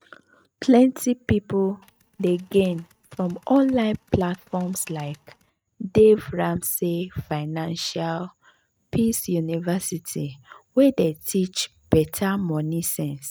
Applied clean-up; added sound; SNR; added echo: neural mask model RNNoise.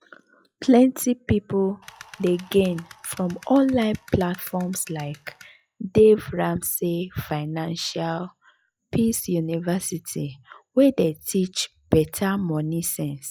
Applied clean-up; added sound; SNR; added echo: classical method log-MMSE.